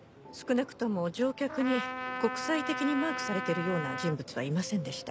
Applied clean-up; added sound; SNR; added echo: none; Trumpet; 5 dB; none.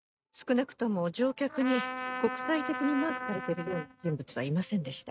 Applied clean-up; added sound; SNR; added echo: neural mask model RNNoise.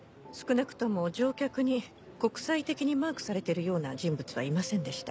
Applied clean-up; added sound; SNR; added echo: none; none; none; none.